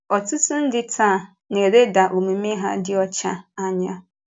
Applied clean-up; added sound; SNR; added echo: none; none; none; none.